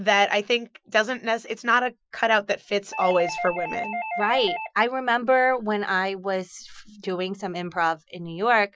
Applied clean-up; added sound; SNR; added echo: classical method Wiener filter.